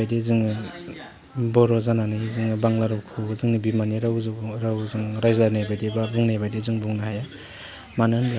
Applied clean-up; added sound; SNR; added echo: none; none; none; none.